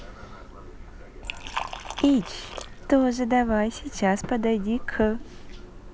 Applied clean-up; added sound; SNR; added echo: none; Liquid; 11 dB; none.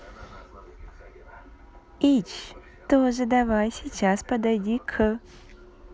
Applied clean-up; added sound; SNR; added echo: none; none; none; none.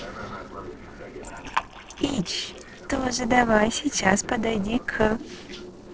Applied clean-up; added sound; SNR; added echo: neural separator model SepFormer DNS4.